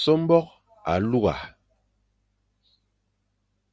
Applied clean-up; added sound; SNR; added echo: none; none; none; none.